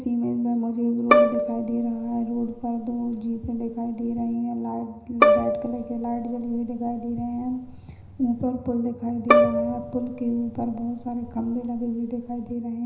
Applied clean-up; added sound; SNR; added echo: none; Bowed string instrument; -1 dB; reverberation time 0.9 s.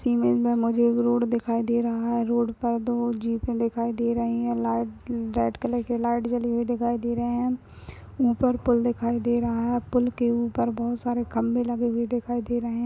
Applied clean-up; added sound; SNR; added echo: none; none; none; none.